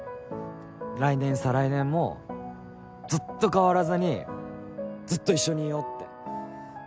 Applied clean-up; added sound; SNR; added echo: none; none; none; none.